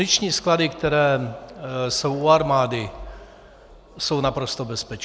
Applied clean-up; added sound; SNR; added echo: none; none; none; none.